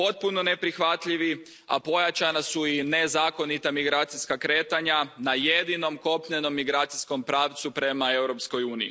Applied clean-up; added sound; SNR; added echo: none; none; none; none.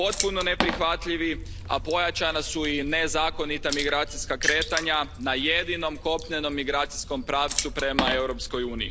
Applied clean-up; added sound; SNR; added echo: none; Water / Splash, splatter; 6 dB; none.